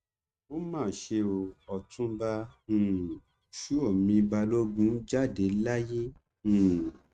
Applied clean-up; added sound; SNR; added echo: neural mask model RNNoise.